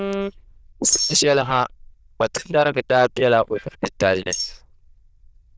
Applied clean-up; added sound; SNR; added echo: neural diffusion model UNIVERSE++.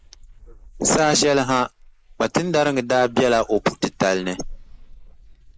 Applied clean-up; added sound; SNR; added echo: neural mask model Resemble Enhance denoiser.